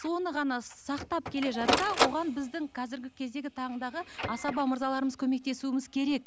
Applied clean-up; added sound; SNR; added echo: none; Printer; 4 dB; none.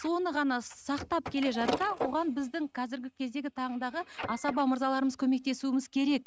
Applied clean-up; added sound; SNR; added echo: neural mask model RNNoise.